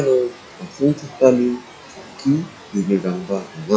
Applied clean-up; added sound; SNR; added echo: classical method log-MMSE.